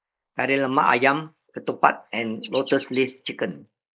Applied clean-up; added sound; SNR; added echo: neural mask model Resemble Enhance denoiser.